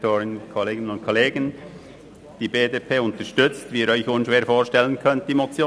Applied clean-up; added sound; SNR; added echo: none; none; none; none.